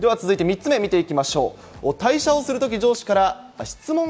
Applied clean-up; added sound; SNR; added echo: none; none; none; none.